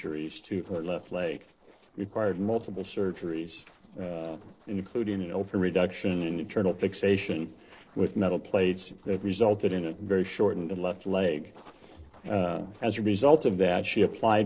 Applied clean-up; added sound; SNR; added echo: neural separator model SepFormer DNS4.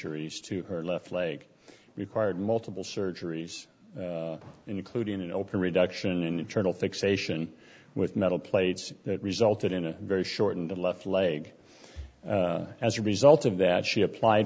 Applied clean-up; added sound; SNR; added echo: none; none; none; none.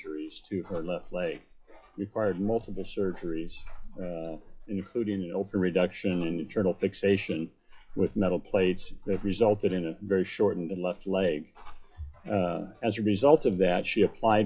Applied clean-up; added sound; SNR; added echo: classical method WPE with log-MMSE.